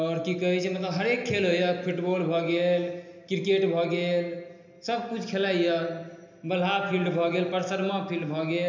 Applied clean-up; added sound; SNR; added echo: none; none; none; reverberation time 0.8 s.